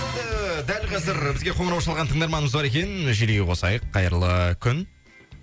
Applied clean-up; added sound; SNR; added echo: none; none; none; none.